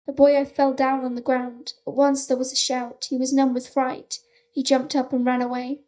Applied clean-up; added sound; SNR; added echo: neural mask model DeepFilterNet 3.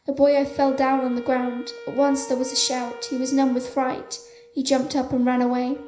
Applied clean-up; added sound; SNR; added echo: none; Wind instrument, woodwind instrument; 18 dB; reverberation time 0.5 s.